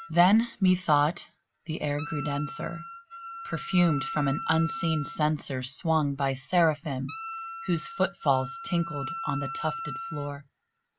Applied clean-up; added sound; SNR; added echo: none; Wind instrument, woodwind instrument; 11 dB; none.